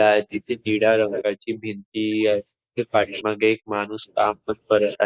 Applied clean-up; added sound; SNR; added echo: neural mask model Resemble Enhance denoiser.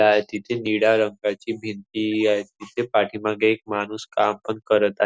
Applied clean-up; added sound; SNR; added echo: none; none; none; none.